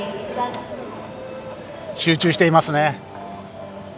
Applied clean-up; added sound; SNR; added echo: none; none; none; none.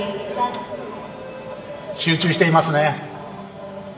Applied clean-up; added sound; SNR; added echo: none; none; none; reverberation time 2.2 s.